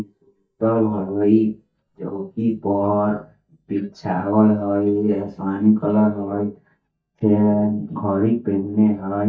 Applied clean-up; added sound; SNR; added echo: neural mask model DeepFilterNet 3.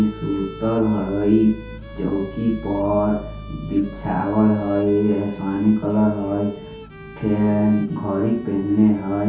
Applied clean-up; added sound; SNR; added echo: none; Bowed string instrument; 20 dB; reverberation time 0.6 s.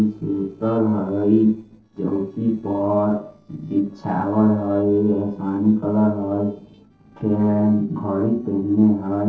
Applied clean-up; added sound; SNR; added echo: neural separator model SepFormer DNS4.